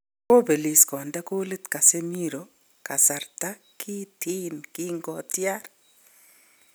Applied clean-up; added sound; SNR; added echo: none; none; none; none.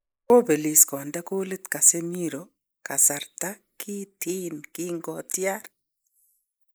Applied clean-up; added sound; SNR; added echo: neural mask model Resemble Enhance denoiser.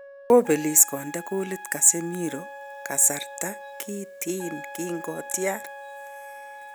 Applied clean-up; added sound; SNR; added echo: none; Trumpet + Wind instrument, woodwind instrument; 15 dB; none.